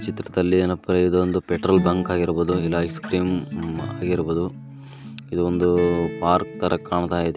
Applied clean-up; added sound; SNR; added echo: none; Acoustic guitar; 11 dB; none.